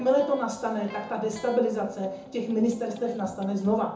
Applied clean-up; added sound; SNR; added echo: none; Electric guitar; 19 dB; reverberation time 0.6 s.